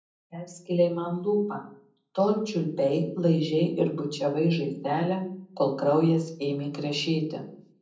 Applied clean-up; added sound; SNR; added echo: none; none; none; reverberation time 0.6 s.